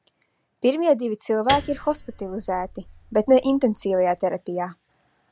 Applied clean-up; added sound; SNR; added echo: none; Piano; 13 dB; none.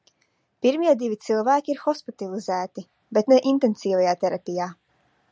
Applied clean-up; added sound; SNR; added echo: none; none; none; none.